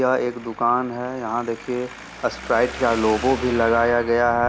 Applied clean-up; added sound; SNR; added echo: none; Traffic noise, roadway noise; 13 dB; none.